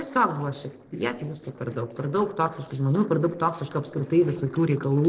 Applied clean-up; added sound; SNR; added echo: neural separator model SepFormer DNS4.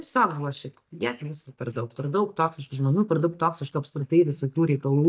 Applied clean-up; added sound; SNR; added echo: neural mask model DeepFilterNet 3.